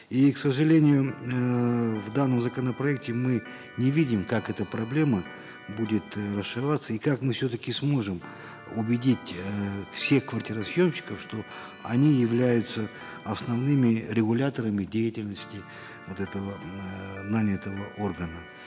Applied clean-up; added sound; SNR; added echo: none; Organ; 20 dB; none.